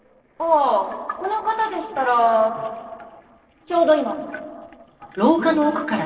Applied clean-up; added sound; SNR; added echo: neural separator model SepFormer DNS4.